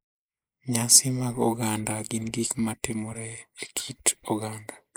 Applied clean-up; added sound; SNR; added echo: neural mask model Resemble Enhance denoiser.